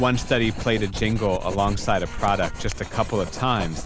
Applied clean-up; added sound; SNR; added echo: none; Writing; 7 dB; none.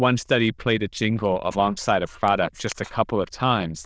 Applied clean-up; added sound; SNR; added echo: neural diffusion model UNIVERSE++.